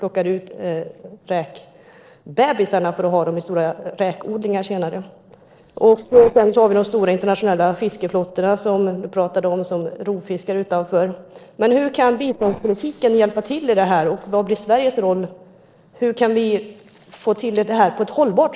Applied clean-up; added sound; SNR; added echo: neural separator model SepFormer DNS4.